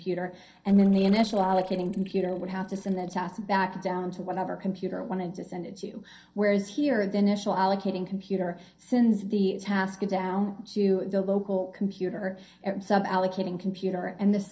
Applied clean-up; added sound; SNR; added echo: neural separator model SepFormer DNS4.